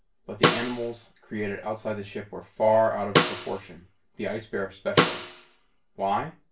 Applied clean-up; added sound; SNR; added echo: none; Snare drum; -1 dB; reverberation time 0.2 s.